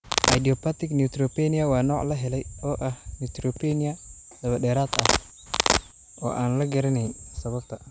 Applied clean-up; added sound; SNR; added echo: none; Domestic sounds, home sounds; -2 dB; none.